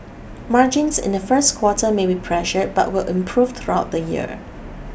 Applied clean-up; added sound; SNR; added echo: none; none; none; none.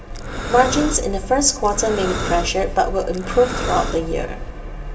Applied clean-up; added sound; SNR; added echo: none; Breathing; 6 dB; reverberation time 2.2 s.